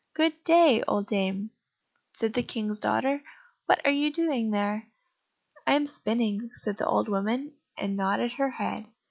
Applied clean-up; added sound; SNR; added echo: none; none; none; none.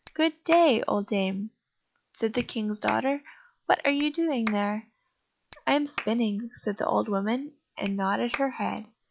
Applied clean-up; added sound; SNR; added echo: none; Clapping; 17 dB; none.